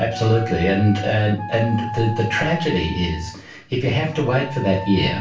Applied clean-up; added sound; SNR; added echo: none; Wind instrument, woodwind instrument; 12 dB; reverberation time 0.3 s.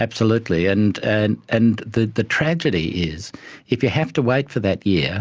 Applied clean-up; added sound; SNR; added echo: none; none; none; none.